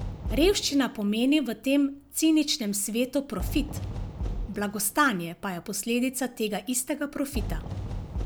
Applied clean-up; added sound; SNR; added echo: none; Fireworks; 9 dB; none.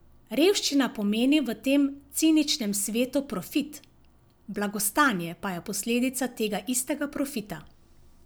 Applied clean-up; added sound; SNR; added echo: none; none; none; none.